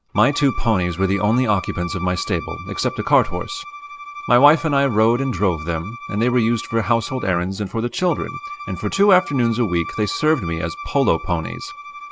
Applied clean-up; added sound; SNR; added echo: none; Bowed string instrument; 13 dB; none.